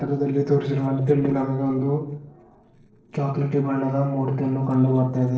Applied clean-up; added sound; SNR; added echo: neural separator model SepFormer DNS4.